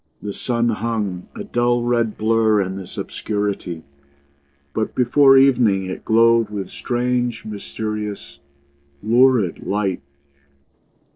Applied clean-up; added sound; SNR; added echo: neural separator model SepFormer DNS4.